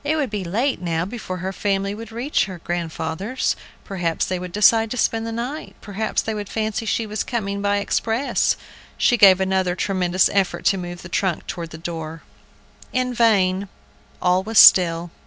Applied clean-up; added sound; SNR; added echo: none; none; none; none.